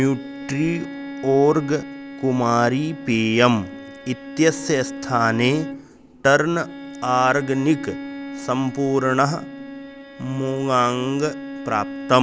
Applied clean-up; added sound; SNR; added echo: none; Bowed string instrument; 12 dB; none.